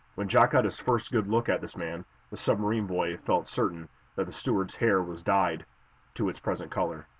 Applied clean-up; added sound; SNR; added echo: none; none; none; none.